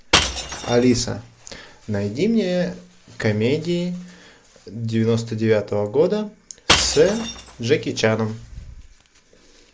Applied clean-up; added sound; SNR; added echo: none; Shatter / Crushing; 5 dB; none.